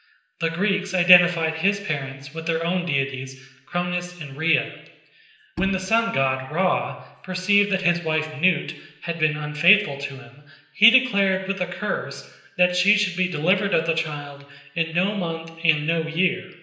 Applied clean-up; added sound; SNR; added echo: none; Bowed string instrument; 13 dB; reverberation time 0.9 s.